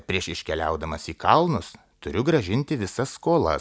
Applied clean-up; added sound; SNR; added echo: none; none; none; none.